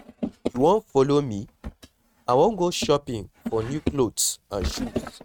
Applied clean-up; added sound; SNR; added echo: neural mask model RNNoise.